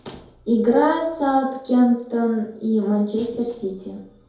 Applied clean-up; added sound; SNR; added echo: none; none; none; reverberation time 2.3 s.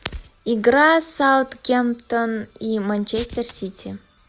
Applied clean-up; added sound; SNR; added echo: none; none; none; none.